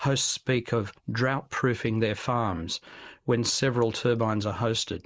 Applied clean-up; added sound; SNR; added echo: neural mask model Resemble Enhance denoiser.